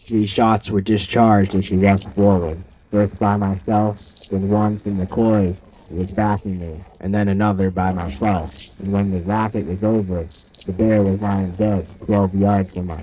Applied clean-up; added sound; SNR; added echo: neural separator model SepFormer DNS4.